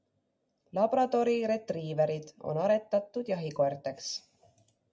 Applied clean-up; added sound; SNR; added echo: none; none; none; none.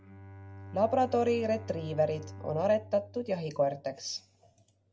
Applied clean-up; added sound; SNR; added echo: none; Bowed string instrument; 15 dB; none.